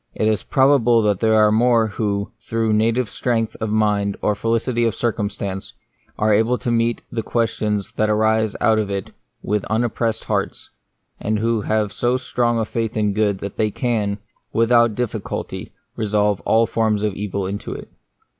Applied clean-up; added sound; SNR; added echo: none; none; none; none.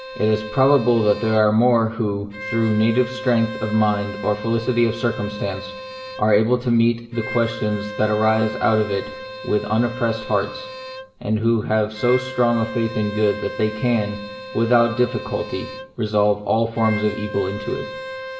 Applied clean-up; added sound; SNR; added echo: none; Bowed string instrument; 12 dB; reverberation time 1.1 s.